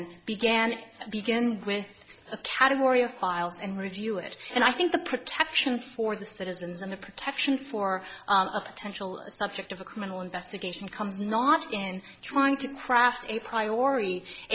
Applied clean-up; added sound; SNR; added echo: none; none; none; none.